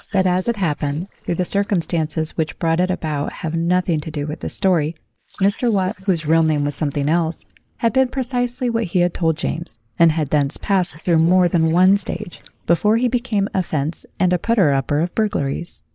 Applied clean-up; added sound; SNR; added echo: neural mask model Resemble Enhance denoiser.